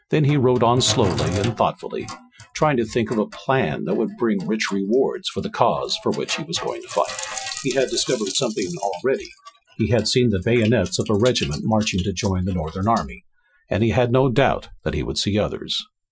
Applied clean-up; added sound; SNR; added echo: classical method Wiener filter.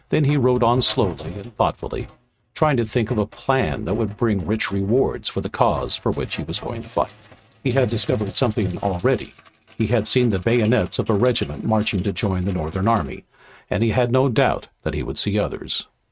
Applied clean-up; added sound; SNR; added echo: neural mask model RNNoise.